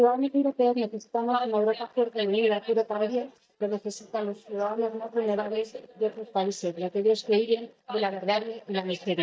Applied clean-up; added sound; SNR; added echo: neural mask model DeepFilterNet 3.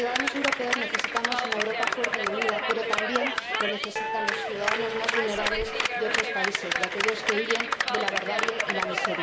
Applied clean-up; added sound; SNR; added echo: none; Clapping; -4 dB; reverberation time 2.0 s.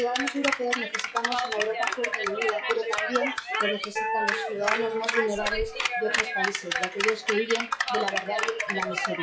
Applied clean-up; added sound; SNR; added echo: classical method WPE with log-MMSE.